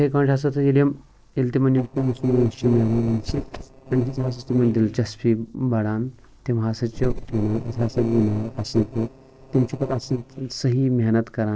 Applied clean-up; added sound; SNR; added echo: neural separator model SepFormer DNS4.